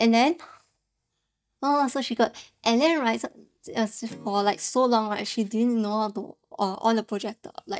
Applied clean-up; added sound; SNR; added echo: neural mask model DeepFilterNet 3.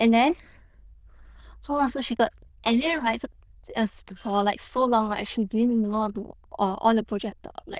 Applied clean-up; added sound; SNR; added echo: neural diffusion model UNIVERSE++.